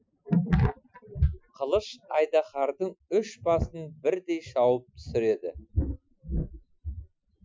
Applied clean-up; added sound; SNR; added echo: classical method Wiener filter.